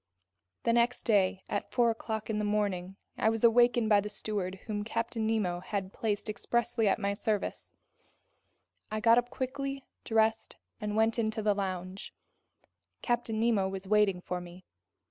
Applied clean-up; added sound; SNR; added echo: none; none; none; none.